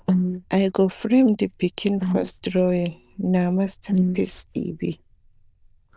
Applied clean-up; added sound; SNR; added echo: neural diffusion model UNIVERSE++.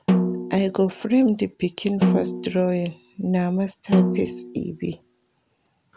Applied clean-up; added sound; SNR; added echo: none; Snare drum; 2 dB; none.